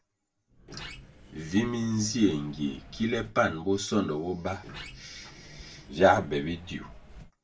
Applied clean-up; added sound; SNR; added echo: none; Sliding door; 17 dB; reverberation time 0.2 s.